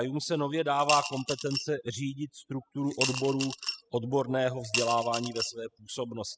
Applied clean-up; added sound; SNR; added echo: classical method spectral subtraction.